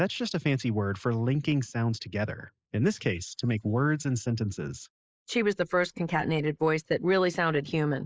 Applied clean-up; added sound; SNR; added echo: neural mask model Resemble Enhance denoiser.